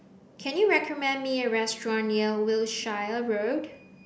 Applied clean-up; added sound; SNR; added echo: none; none; none; none.